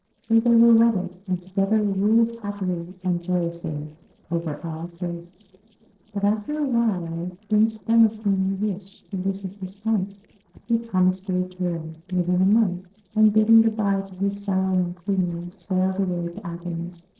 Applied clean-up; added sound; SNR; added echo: neural separator model SepFormer DNS4.